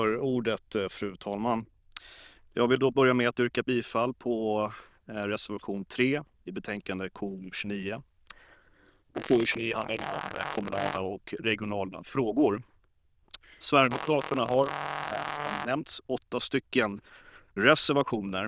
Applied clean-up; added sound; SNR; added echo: neural diffusion model UNIVERSE++.